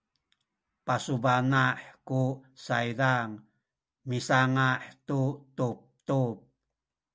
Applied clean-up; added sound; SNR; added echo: none; none; none; none.